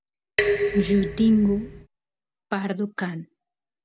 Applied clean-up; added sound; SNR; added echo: none; Dishes, pots, and pans; 1 dB; none.